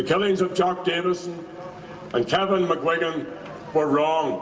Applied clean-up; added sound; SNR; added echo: none; none; none; none.